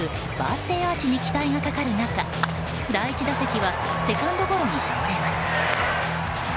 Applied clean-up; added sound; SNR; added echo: none; none; none; none.